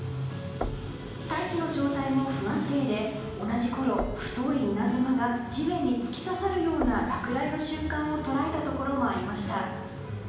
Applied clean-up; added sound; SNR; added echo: none; Knock; 13 dB; reverberation time 1.0 s.